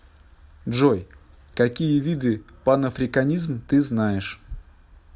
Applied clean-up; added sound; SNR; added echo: none; none; none; none.